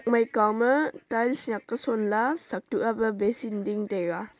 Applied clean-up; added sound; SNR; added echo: none; none; none; none.